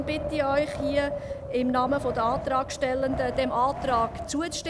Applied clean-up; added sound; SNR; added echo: none; Wind; 7 dB; none.